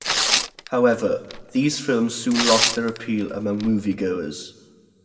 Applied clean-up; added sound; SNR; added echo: none; Tearing; 3 dB; reverberation time 1.0 s.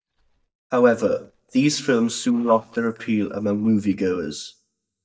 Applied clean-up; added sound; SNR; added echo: neural mask model DeepFilterNet 3.